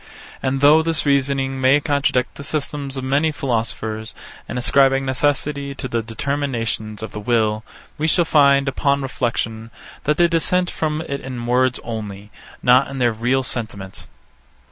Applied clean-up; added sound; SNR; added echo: none; none; none; none.